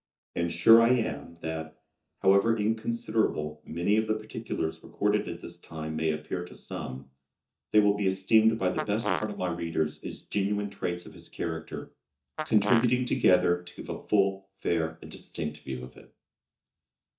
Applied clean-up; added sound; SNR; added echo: neural mask model DeepFilterNet 3.